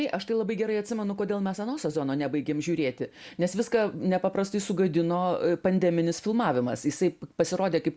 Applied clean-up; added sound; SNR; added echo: none; none; none; none.